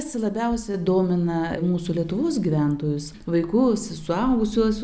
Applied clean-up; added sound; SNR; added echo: none; none; none; none.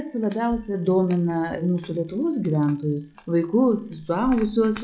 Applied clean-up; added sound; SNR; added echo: classical method log-MMSE.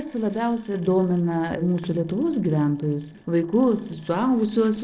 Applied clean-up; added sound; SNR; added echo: neural separator model SepFormer DNS4.